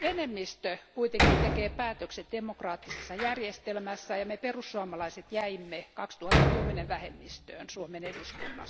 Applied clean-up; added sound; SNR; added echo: none; Door; -3 dB; none.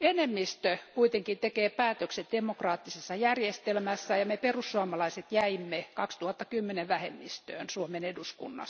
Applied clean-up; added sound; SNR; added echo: none; none; none; none.